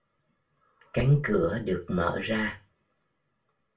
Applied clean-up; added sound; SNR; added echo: none; none; none; reverberation time 0.2 s.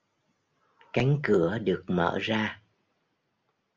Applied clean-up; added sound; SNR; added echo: none; none; none; none.